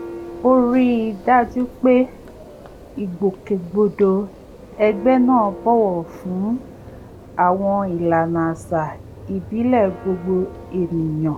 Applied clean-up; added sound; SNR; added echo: none; Church bell; 17 dB; none.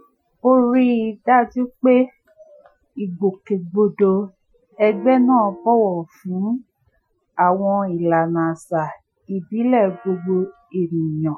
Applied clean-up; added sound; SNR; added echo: classical method Wiener filter.